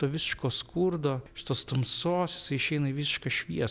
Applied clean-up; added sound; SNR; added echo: none; none; none; none.